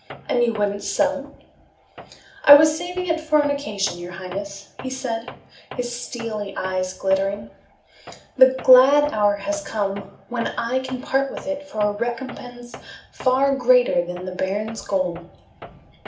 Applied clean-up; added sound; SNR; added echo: none; Tools; 19 dB; reverberation time 0.4 s.